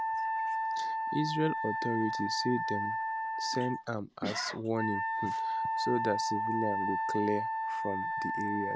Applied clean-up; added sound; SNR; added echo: none; Wind instrument, woodwind instrument; -2 dB; none.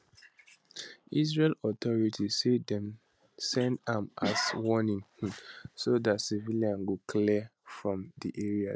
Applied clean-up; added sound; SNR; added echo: none; none; none; none.